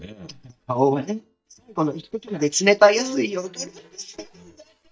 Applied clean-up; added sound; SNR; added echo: neural mask model DeepFilterNet 3.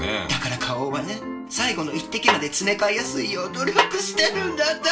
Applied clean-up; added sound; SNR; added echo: none; Snare drum; 2 dB; reverberation time 0.3 s.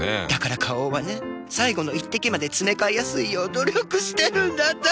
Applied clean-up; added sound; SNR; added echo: none; none; none; none.